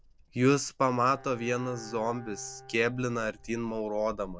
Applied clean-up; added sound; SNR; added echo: none; Bird vocalization, bird call, bird song + Bowed string instrument; 19 dB; none.